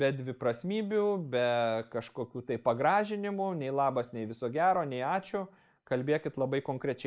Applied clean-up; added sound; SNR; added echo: neural mask model Resemble Enhance denoiser.